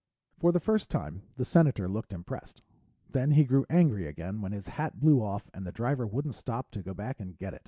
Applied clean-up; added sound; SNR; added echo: none; none; none; none.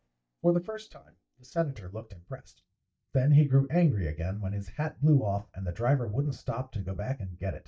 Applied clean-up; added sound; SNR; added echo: neural mask model DeepFilterNet 3.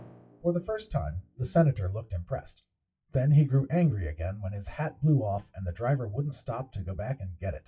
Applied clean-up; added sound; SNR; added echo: classical method WPE with log-MMSE.